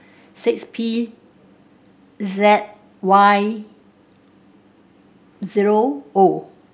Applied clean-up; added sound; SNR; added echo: none; none; none; none.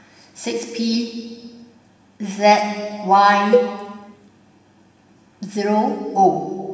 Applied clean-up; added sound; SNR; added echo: none; Cowbell; 3 dB; reverberation time 1.7 s.